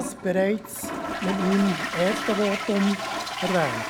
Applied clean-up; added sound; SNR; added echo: none; Toilet flush; 5 dB; none.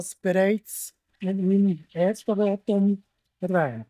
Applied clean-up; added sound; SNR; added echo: neural mask model DeepFilterNet 3.